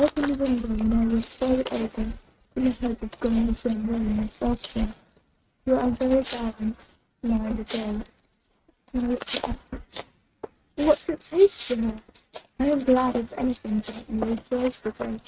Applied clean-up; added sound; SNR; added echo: neural mask model RNNoise.